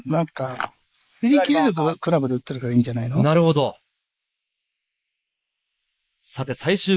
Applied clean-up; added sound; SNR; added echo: neural mask model Resemble Enhance denoiser.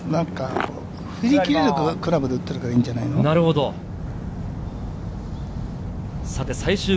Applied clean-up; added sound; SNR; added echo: none; none; none; none.